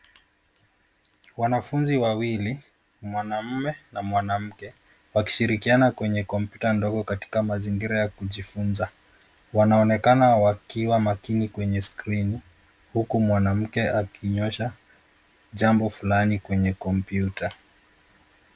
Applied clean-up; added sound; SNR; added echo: none; none; none; none.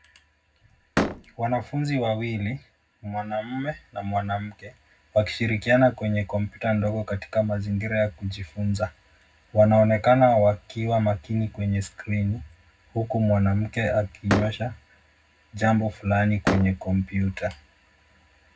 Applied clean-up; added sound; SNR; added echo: none; Slam; 5 dB; reverberation time 0.3 s.